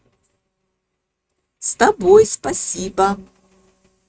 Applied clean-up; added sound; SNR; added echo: neural mask model RNNoise.